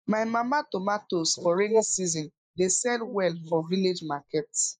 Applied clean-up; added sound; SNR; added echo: neural mask model Resemble Enhance denoiser.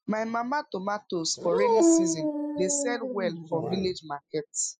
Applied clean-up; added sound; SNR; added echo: classical method spectral subtraction.